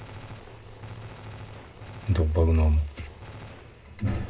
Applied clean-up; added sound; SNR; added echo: none; Gunshot, gunfire; 16 dB; reverberation time 0.2 s.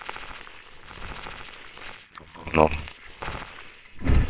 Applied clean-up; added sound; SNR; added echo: neural separator model SepFormer WHAMR!.